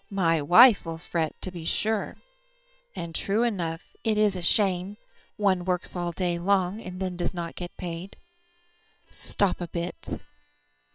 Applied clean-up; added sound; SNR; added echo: neural separator model SepFormer WHAM!.